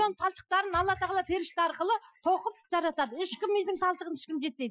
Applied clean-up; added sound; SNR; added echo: classical method Wiener filter.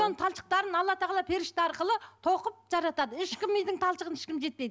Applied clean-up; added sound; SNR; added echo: none; none; none; none.